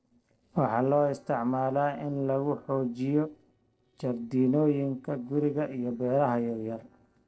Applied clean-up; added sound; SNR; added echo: neural separator model SepFormer DNS4.